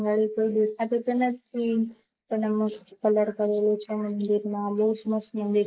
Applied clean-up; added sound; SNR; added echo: neural mask model Resemble Enhance denoiser.